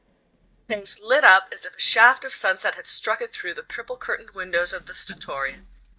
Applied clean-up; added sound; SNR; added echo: neural mask model DeepFilterNet 3.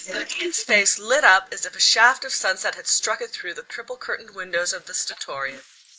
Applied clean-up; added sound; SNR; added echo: neural mask model Resemble Enhance denoiser.